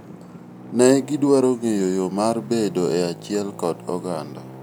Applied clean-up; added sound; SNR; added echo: none; Traffic noise, roadway noise; 17 dB; none.